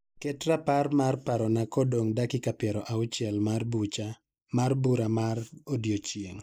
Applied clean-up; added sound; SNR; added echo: neural mask model Resemble Enhance denoiser.